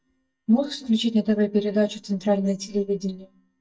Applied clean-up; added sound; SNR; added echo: neural mask model DeepFilterNet 3.